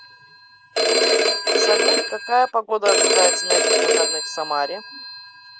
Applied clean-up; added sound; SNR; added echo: none; Telephone; -5 dB; none.